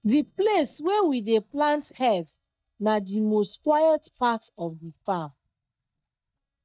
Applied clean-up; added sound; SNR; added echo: neural mask model DeepFilterNet 3.